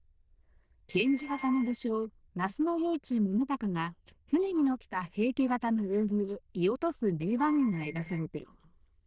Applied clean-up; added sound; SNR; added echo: neural diffusion model UNIVERSE++.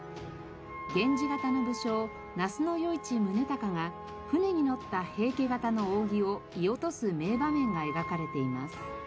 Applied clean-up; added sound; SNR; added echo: none; Wind instrument, woodwind instrument; 13 dB; none.